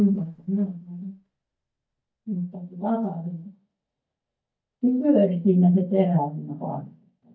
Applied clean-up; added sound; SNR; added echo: neural mask model DeepFilterNet 3.